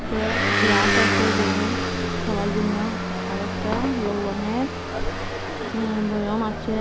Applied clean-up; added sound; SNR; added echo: none; Motor vehicle (road) / Engine; -3 dB; none.